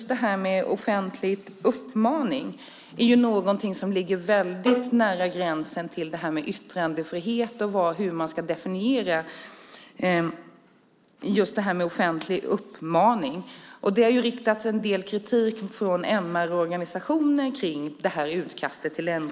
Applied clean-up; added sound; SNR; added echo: none; Bowed string instrument; 3 dB; none.